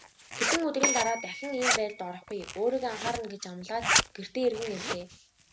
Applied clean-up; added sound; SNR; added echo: none; Bell / Telephone + Zipper (clothing); 0 dB; none.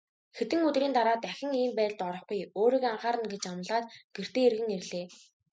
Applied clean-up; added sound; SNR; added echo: none; none; none; none.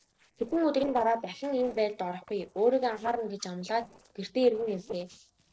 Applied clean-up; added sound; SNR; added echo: neural separator model SepFormer DNS4.